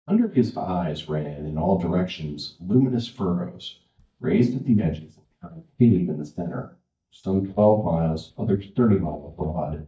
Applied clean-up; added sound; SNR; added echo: neural mask model DeepFilterNet 3.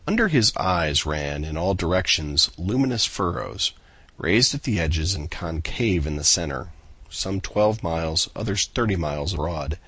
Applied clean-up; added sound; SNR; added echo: none; none; none; none.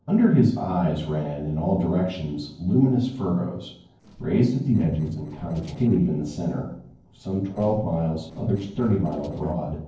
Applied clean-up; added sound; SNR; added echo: neural separator model SepFormer DNS4.